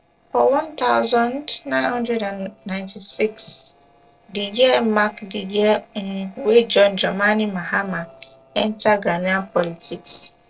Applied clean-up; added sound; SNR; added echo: neural separator model SepFormer DNS4.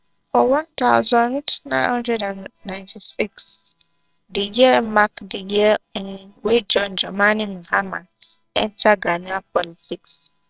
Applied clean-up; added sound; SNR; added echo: neural separator model SepFormer WHAMR!.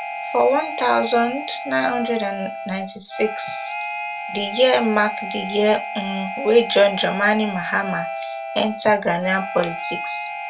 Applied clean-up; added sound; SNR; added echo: none; Harmonica; 8 dB; reverberation time 0.2 s.